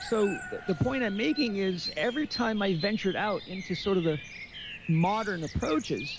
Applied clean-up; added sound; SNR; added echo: none; Bird vocalization, bird call, bird song; 12 dB; none.